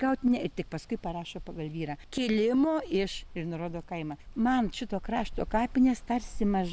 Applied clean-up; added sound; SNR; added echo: none; none; none; none.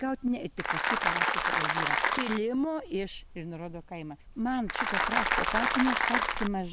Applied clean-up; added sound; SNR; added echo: none; Applause; -4 dB; none.